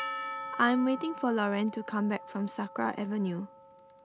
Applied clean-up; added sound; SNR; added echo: none; Percussion; 11 dB; none.